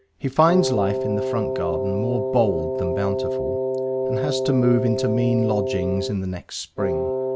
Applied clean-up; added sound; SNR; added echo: none; Wind instrument, woodwind instrument; 1 dB; none.